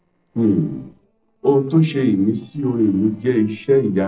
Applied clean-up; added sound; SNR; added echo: neural separator model SepFormer DNS4.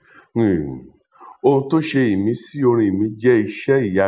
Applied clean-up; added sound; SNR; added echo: none; none; none; none.